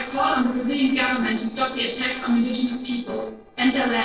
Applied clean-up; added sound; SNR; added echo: neural separator model SepFormer DNS4.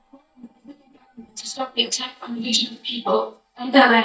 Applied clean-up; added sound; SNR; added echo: neural mask model DeepFilterNet 3.